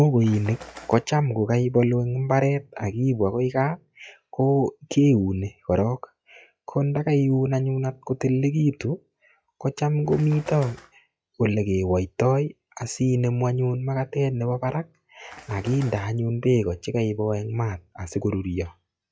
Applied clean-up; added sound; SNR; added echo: classical method log-MMSE.